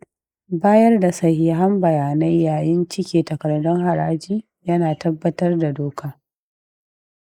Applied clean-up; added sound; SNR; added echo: neural mask model Resemble Enhance denoiser.